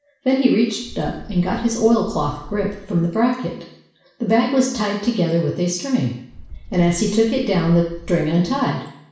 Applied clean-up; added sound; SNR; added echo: none; Bird; 19 dB; reverberation time 0.7 s.